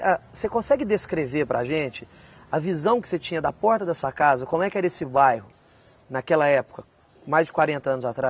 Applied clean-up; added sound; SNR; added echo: none; none; none; none.